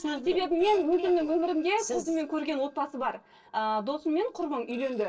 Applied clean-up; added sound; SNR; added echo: neural separator model SepFormer DNS4.